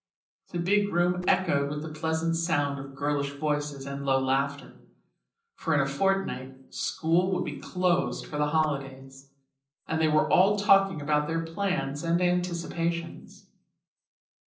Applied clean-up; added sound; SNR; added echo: neural separator model SepFormer DNS4.